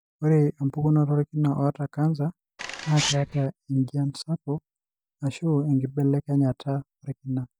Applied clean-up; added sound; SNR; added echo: neural mask model DeepFilterNet 3.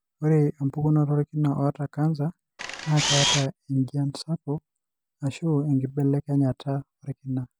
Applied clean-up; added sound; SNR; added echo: none; Camera; 0 dB; none.